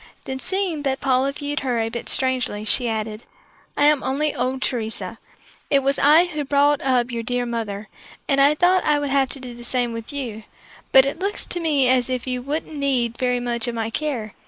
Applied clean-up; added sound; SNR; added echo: neural mask model Resemble Enhance denoiser.